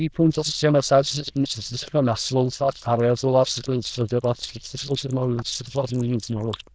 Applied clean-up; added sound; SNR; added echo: neural diffusion model UNIVERSE++.